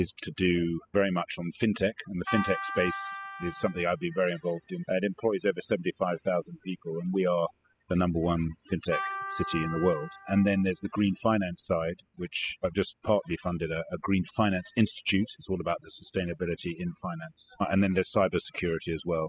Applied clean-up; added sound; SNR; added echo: classical method spectral subtraction.